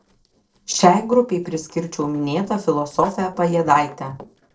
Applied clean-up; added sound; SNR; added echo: neural separator model SepFormer DNS4.